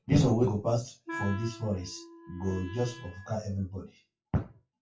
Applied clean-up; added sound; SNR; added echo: classical method WPE with log-MMSE.